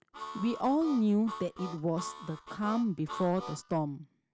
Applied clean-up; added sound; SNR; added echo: none; Harmonica; 12 dB; none.